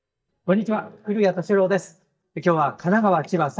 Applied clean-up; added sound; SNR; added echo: neural mask model DeepFilterNet 3.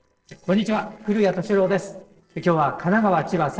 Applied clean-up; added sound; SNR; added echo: neural separator model SepFormer DNS4.